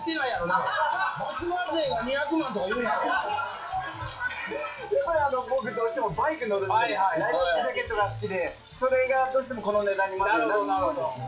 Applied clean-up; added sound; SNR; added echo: classical method WPE with log-MMSE.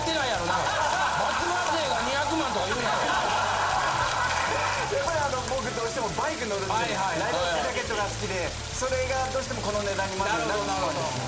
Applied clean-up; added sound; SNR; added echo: none; Stream; 10 dB; reverberation time 0.7 s.